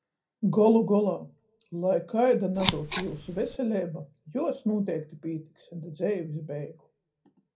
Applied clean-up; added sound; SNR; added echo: none; Scissors; 2 dB; reverberation time 0.2 s.